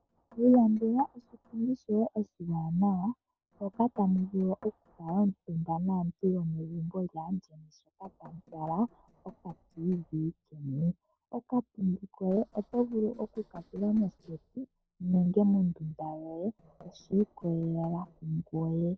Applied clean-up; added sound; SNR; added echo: neural separator model SepFormer DNS4.